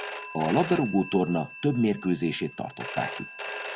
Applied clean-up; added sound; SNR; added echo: none; Telephone; 4 dB; none.